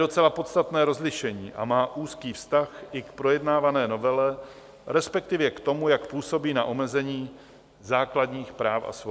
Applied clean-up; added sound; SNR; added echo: none; none; none; none.